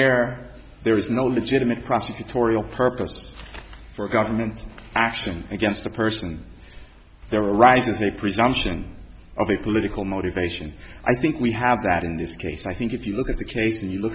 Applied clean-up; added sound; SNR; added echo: none; none; none; none.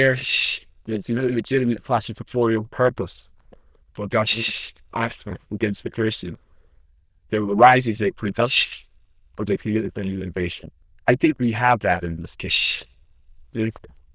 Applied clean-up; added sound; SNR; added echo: neural diffusion model UNIVERSE++.